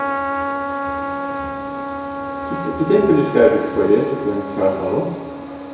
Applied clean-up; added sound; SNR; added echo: none; Trumpet; 6 dB; reverberation time 1.0 s.